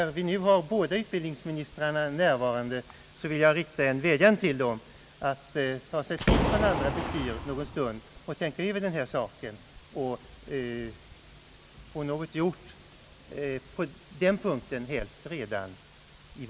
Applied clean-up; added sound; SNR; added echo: none; Boom; 0 dB; none.